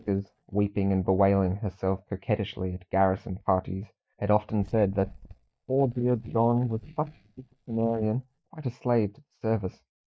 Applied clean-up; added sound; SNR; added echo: neural mask model DeepFilterNet 3.